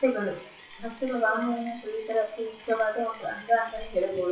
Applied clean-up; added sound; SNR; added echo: classical method WPE with log-MMSE.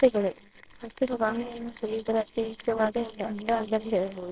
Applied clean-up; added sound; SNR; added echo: neural separator model SepFormer WHAMR!.